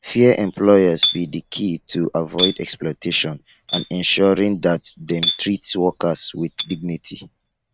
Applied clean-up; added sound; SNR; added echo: neural mask model RNNoise.